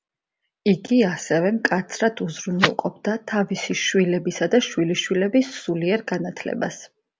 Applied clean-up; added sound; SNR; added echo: none; none; none; none.